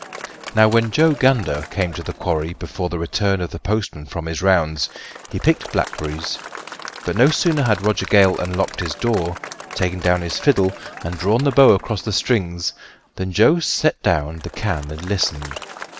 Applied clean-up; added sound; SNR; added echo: none; Applause / Crowd; 16 dB; none.